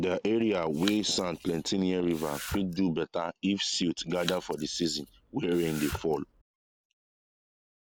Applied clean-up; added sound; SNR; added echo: none; Domestic sounds, home sounds; 12 dB; none.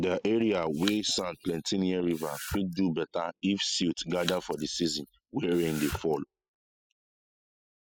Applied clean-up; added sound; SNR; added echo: classical method spectral subtraction.